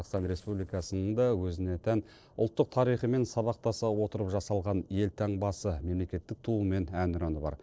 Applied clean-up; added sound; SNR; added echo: neural separator model SepFormer DNS4.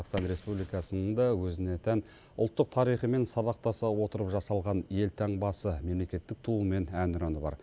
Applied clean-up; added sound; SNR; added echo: none; Fire; 19 dB; none.